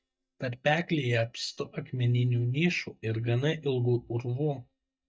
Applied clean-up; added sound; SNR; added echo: neural mask model DeepFilterNet 3.